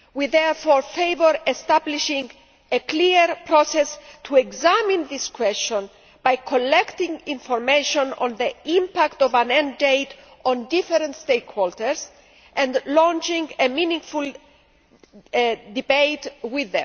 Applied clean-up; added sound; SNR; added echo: none; none; none; none.